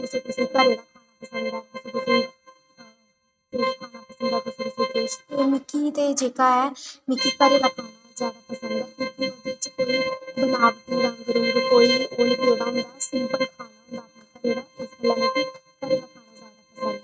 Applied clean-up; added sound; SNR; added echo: neural mask model RNNoise.